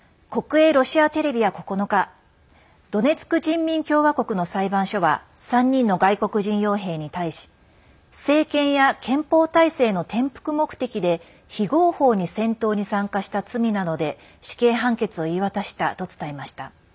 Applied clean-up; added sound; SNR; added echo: none; none; none; none.